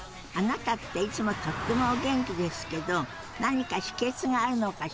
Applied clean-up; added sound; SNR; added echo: none; Car passing by; 11 dB; none.